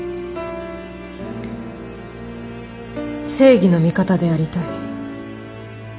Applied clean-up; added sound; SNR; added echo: none; none; none; none.